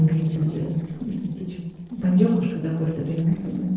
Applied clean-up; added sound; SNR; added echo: neural separator model SepFormer DNS4.